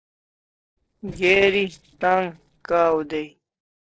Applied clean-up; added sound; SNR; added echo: neural separator model SepFormer DNS4.